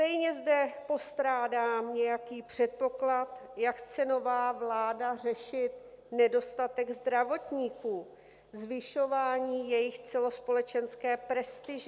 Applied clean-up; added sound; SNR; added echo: none; none; none; none.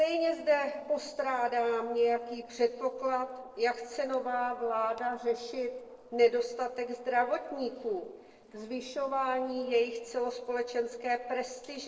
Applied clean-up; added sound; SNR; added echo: neural separator model SepFormer DNS4.